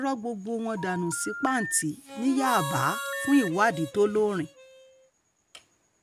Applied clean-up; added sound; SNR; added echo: none; Telephone + Harmonica; 8 dB; none.